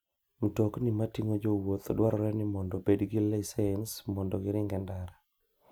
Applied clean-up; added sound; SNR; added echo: none; none; none; none.